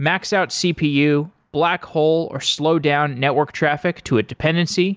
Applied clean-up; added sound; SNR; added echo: none; none; none; none.